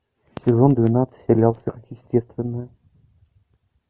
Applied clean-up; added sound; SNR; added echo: none; none; none; none.